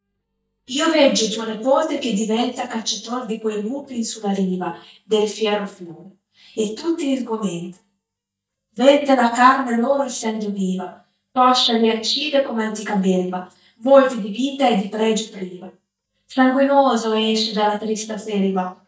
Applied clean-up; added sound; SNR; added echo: neural mask model DeepFilterNet 3.